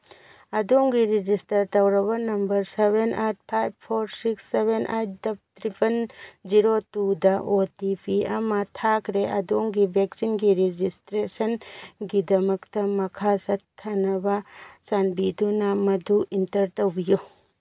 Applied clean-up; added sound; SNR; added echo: none; none; none; none.